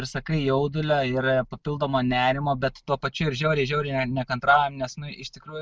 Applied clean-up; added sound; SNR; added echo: none; none; none; none.